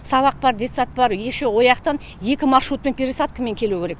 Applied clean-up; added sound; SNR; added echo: none; none; none; none.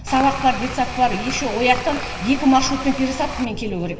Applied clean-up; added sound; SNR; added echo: none; Tools; 11 dB; reverberation time 2.0 s.